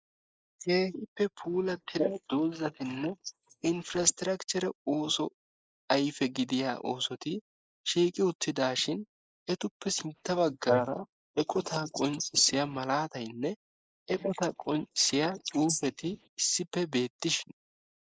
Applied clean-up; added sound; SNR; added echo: neural mask model Resemble Enhance denoiser.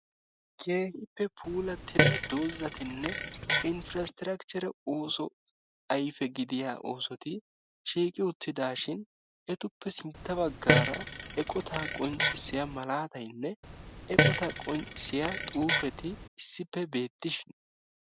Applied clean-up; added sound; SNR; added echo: none; Fart; -4 dB; none.